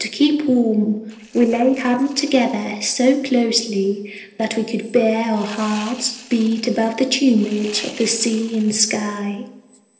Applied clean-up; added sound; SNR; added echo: neural separator model SepFormer DNS4.